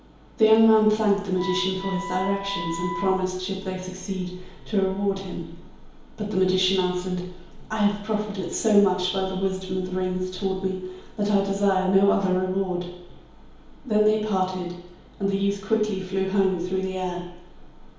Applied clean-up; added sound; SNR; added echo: none; Wind instrument, woodwind instrument; 11 dB; reverberation time 2.2 s.